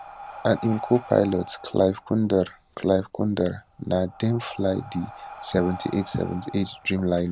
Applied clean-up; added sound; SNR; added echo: none; Breathing; 17 dB; none.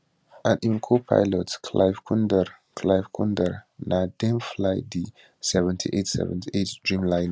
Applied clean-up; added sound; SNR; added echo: none; none; none; none.